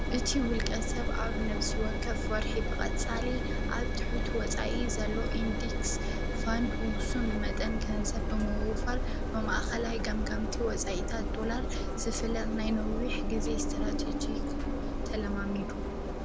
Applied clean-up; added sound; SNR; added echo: none; Engine; -5 dB; none.